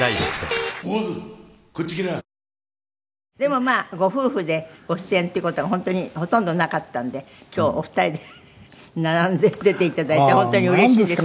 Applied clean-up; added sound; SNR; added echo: none; none; none; none.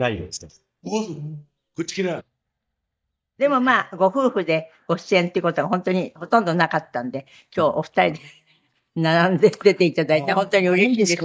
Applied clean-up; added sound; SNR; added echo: neural mask model DeepFilterNet 3.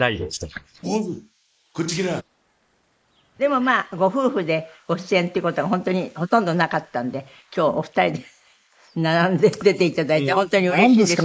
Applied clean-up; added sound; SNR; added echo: neural mask model Resemble Enhance denoiser.